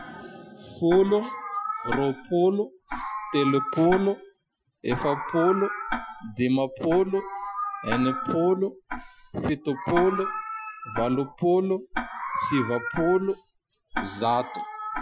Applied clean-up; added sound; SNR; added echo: classical method Wiener filter.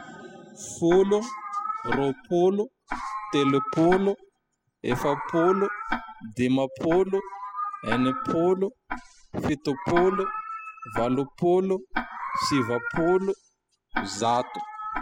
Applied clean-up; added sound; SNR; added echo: classical method spectral subtraction.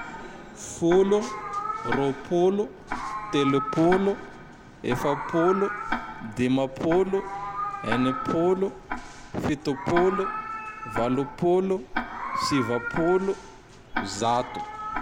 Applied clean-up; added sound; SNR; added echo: none; Meow + Tick-tock; 7 dB; none.